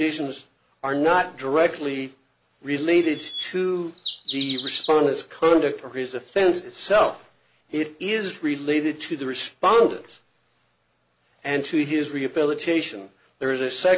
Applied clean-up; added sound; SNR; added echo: none; Bird vocalization, bird call, bird song; 11 dB; none.